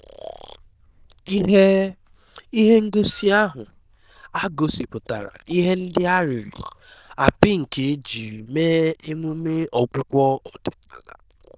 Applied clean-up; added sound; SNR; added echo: neural diffusion model UNIVERSE++.